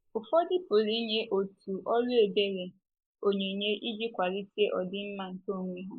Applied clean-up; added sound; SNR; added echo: neural mask model Resemble Enhance denoiser.